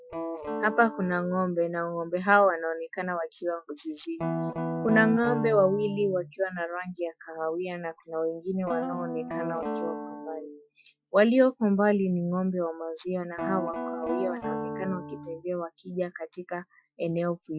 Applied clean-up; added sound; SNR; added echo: classical method Wiener filter.